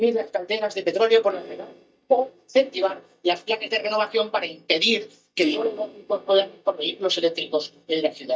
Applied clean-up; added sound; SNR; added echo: neural mask model DeepFilterNet 3.